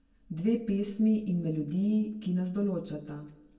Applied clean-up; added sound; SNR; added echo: none; none; none; reverberation time 0.2 s.